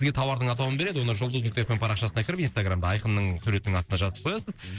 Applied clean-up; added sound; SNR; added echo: neural separator model SepFormer DNS4.